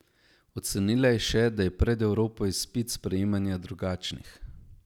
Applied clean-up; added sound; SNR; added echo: none; none; none; none.